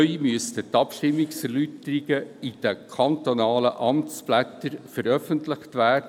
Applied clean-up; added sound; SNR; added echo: none; none; none; none.